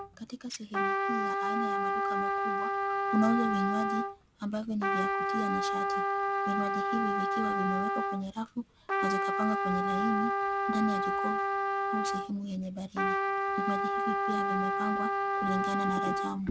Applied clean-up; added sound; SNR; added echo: none; Trumpet; -4 dB; none.